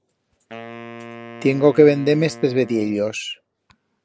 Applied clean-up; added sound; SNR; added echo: none; Wind instrument, woodwind instrument; 18 dB; none.